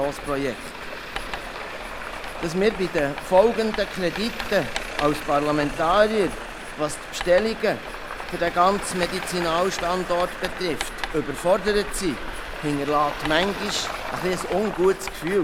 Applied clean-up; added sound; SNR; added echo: none; Writing + Traffic noise, roadway noise; 8 dB; none.